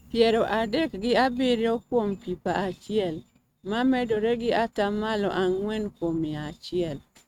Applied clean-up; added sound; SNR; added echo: neural mask model RNNoise.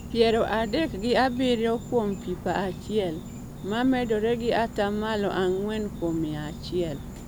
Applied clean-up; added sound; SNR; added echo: none; Insect; 11 dB; none.